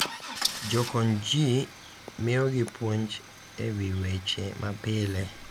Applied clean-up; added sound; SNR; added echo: none; Idling / Engine starting / Car; 10 dB; none.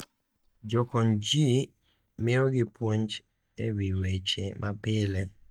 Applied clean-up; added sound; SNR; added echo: neural mask model DeepFilterNet 3.